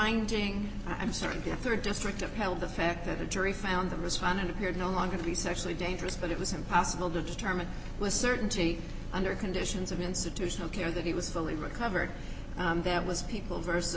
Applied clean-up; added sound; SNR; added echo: none; none; none; none.